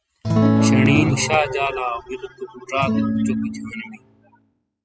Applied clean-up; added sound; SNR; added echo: classical method spectral subtraction.